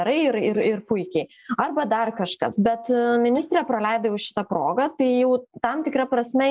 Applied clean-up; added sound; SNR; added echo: neural mask model Resemble Enhance denoiser.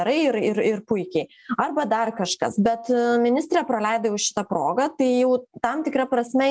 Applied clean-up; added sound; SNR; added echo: none; none; none; none.